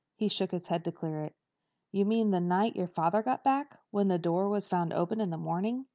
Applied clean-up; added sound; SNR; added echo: none; none; none; none.